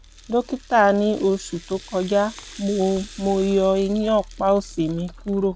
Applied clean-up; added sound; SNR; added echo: none; Rattle (instrument) + Fireworks; 19 dB; none.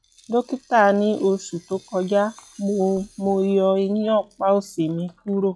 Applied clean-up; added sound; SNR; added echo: classical method log-MMSE.